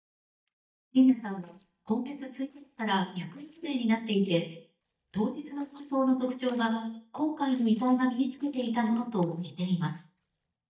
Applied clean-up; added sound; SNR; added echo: neural mask model DeepFilterNet 3.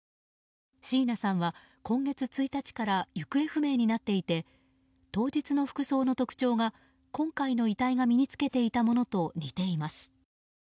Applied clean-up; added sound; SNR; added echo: none; none; none; none.